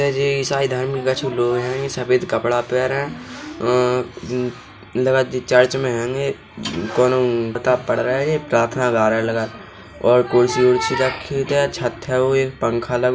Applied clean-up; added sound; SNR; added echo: none; none; none; none.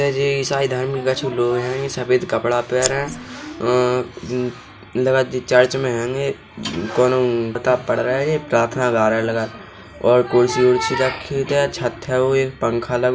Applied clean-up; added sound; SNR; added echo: none; Scissors; 8 dB; none.